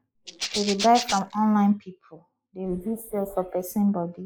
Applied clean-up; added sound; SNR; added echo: neural mask model Resemble Enhance denoiser.